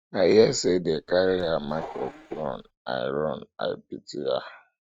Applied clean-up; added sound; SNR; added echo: neural mask model RNNoise.